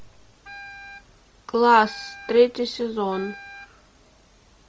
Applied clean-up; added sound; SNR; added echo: none; Wind instrument, woodwind instrument; 19 dB; none.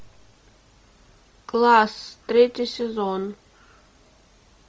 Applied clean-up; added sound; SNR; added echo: none; none; none; none.